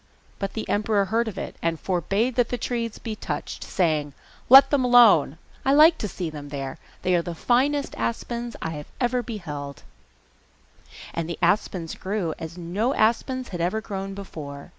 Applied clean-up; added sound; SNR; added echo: none; none; none; none.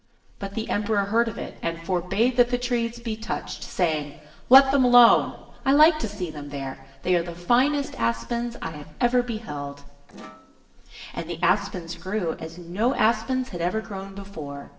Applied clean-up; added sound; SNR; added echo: neural separator model SepFormer DNS4.